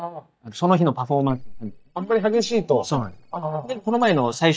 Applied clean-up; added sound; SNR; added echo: neural mask model DeepFilterNet 3.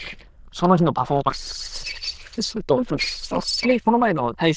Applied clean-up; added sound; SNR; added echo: neural diffusion model UNIVERSE++.